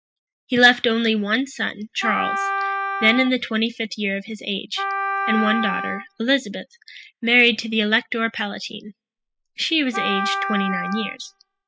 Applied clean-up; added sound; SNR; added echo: classical method spectral subtraction.